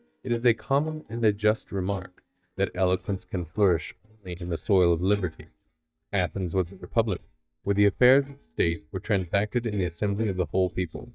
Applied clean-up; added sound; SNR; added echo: neural mask model DeepFilterNet 3.